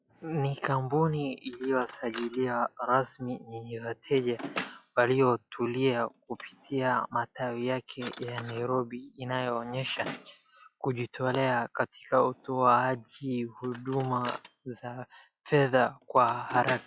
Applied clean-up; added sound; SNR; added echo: classical method log-MMSE.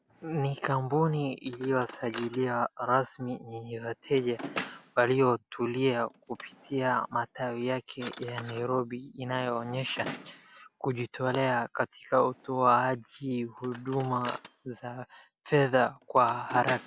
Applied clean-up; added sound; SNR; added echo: none; Drawer open or close; 16 dB; none.